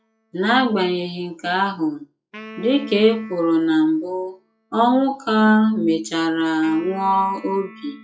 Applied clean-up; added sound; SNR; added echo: classical method log-MMSE.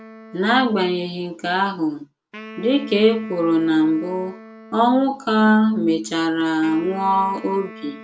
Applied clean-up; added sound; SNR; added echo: none; Wind instrument, woodwind instrument; 20 dB; none.